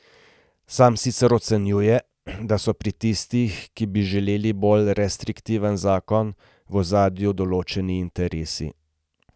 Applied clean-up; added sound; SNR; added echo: none; none; none; none.